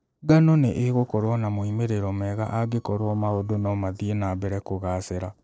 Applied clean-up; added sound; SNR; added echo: neural separator model SepFormer DNS4.